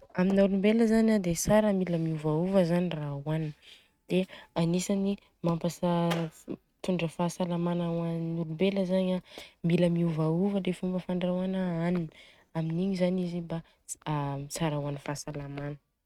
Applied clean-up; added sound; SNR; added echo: neural mask model RNNoise.